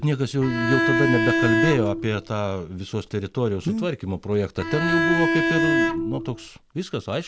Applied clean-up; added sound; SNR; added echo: none; Bowed string instrument; -3 dB; none.